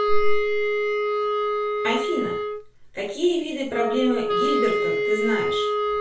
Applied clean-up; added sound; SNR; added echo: none; Wind instrument, woodwind instrument; -1 dB; reverberation time 0.3 s.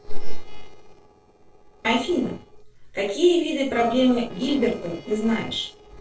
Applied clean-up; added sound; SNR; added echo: neural separator model SepFormer DNS4.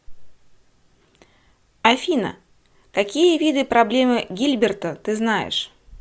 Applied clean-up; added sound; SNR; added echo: none; none; none; none.